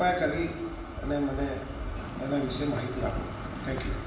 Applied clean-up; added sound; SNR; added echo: none; Purr; 10 dB; reverberation time 1.0 s.